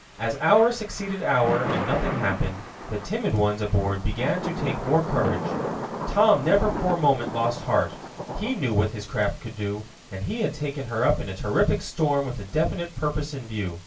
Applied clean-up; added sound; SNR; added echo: none; Thunder / Rain; 9 dB; reverberation time 0.2 s.